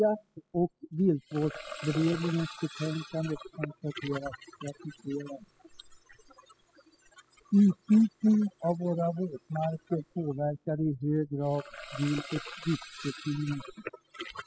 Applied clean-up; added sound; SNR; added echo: classical method spectral subtraction.